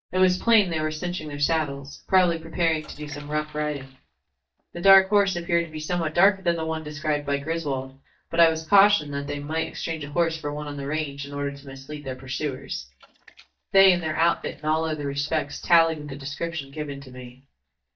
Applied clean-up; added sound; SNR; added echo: neural mask model DeepFilterNet 3.